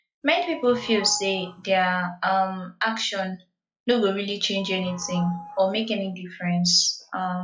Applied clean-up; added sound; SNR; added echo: classical method log-MMSE.